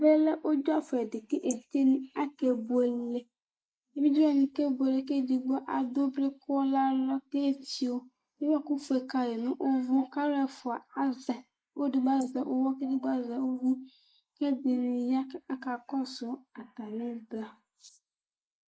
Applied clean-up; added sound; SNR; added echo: neural mask model Resemble Enhance denoiser.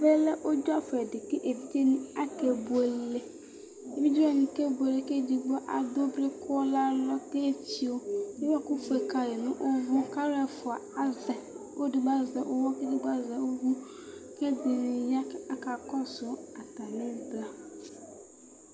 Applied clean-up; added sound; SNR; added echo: none; none; none; none.